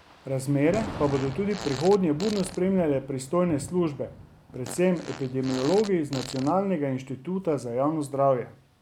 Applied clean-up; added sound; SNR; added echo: none; Thunder / Rain + Fart; 15 dB; none.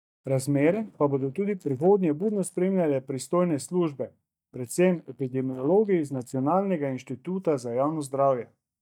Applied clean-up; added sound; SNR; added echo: neural mask model DeepFilterNet 3.